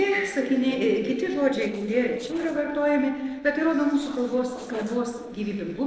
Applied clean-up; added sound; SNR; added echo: neural separator model SepFormer DNS4.